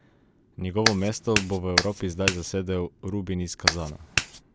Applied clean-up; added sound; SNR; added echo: none; Clapping; -1 dB; none.